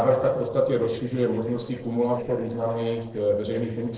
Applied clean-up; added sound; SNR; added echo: neural separator model SepFormer DNS4.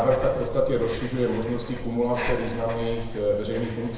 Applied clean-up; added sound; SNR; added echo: none; Breathing; 8 dB; reverberation time 1.0 s.